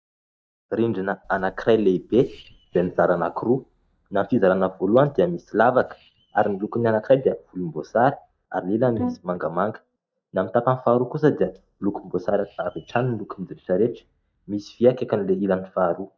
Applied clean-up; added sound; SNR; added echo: neural mask model DeepFilterNet 3.